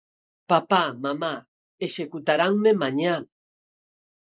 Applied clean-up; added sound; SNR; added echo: neural mask model Resemble Enhance denoiser.